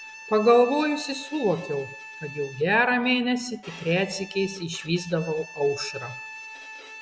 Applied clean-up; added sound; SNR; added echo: none; Bowed string instrument; 16 dB; none.